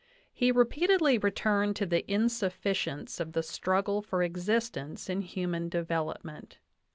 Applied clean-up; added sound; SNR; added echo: none; none; none; none.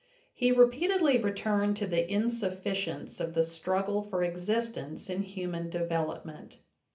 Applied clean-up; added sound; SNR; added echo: none; none; none; reverberation time 0.3 s.